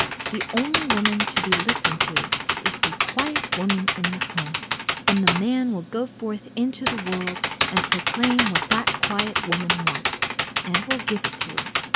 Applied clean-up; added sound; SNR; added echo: none; Computer keyboard; -3 dB; none.